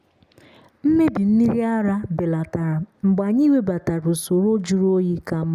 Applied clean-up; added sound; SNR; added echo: none; none; none; none.